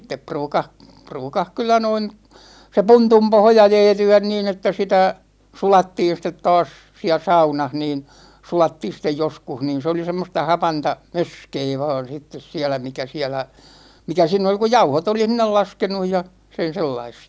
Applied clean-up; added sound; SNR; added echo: none; none; none; none.